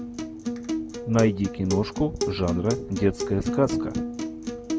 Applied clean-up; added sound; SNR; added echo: none; Acoustic guitar; 4 dB; none.